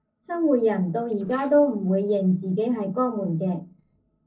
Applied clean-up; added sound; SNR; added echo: neural separator model SepFormer DNS4.